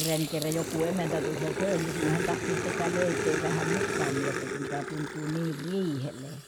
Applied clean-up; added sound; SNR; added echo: none; Growling; 1 dB; none.